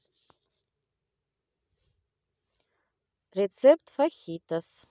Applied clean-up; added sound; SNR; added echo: none; none; none; none.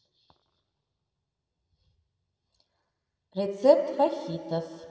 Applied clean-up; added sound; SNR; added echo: none; none; none; reverberation time 2.6 s.